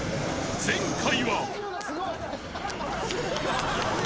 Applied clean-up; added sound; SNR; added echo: none; Fixed-wing aircraft, airplane; 3 dB; none.